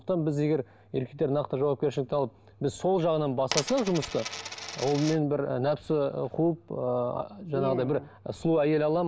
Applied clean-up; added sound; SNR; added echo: none; Coin (dropping); 8 dB; none.